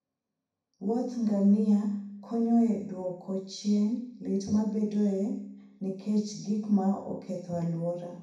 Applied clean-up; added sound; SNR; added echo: none; none; none; reverberation time 0.6 s.